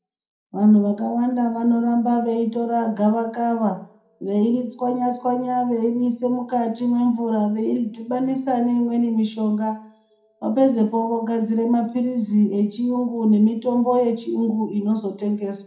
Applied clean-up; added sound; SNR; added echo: none; none; none; reverberation time 0.4 s.